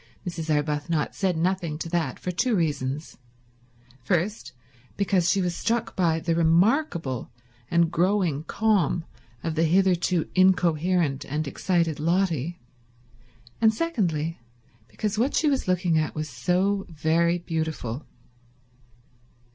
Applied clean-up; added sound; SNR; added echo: none; none; none; none.